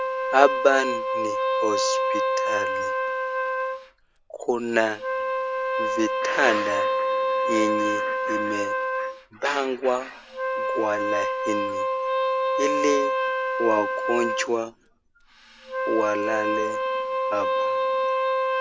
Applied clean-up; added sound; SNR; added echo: none; Wind instrument, woodwind instrument; -2 dB; none.